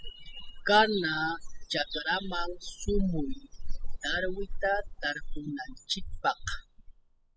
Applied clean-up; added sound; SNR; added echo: classical method spectral subtraction.